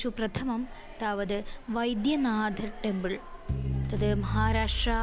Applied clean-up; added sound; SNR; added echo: none; Crackle; 3 dB; none.